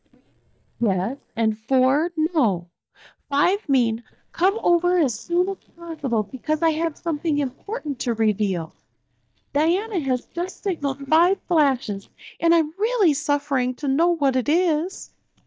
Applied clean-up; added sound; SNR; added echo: neural mask model DeepFilterNet 3.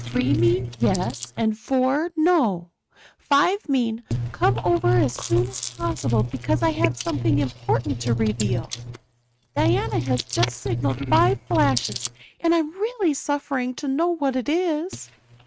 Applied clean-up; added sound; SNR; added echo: neural mask model RNNoise.